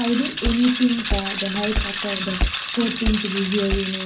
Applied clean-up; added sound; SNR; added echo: none; Bicycle; 2 dB; reverberation time 0.3 s.